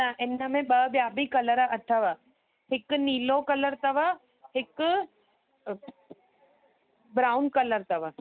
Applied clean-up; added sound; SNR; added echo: none; none; none; none.